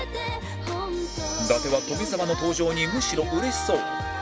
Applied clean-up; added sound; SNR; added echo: none; none; none; none.